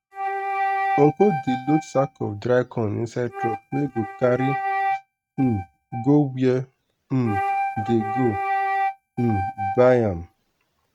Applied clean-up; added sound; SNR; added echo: neural mask model RNNoise.